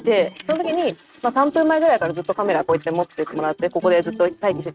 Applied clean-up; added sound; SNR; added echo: neural mask model RNNoise.